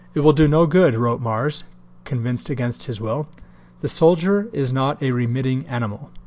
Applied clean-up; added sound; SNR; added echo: none; none; none; none.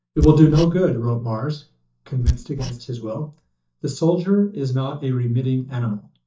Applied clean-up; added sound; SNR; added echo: neural mask model DeepFilterNet 3.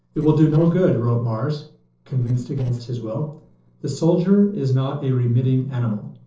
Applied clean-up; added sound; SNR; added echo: neural separator model SepFormer DNS4.